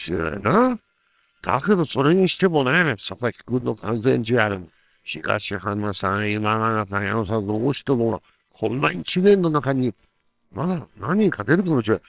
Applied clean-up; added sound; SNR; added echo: neural separator model SepFormer WHAMR!.